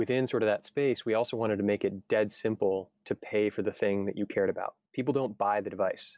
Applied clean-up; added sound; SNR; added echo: none; none; none; none.